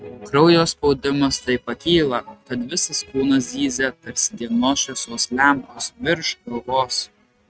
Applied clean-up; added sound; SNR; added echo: neural mask model RNNoise.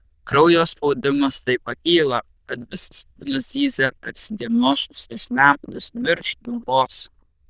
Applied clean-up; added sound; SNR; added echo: neural diffusion model UNIVERSE++.